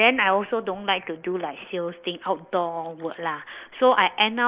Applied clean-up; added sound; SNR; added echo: neural mask model Resemble Enhance denoiser.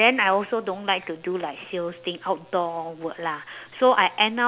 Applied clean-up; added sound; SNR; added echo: none; none; none; none.